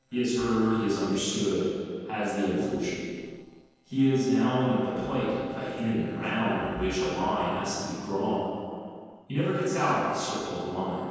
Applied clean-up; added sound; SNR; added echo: neural separator model SepFormer DNS4.